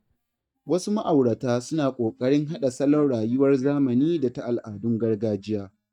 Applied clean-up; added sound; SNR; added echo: neural mask model DeepFilterNet 3.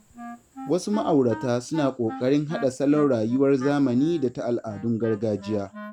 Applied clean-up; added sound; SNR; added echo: none; Wind instrument, woodwind instrument; 16 dB; none.